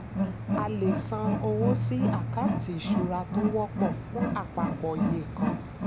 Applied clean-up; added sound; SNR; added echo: none; Wild animals; -4 dB; none.